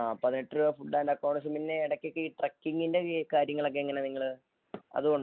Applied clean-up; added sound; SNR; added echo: none; none; none; none.